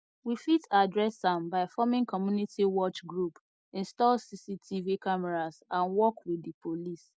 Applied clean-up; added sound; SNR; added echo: none; none; none; none.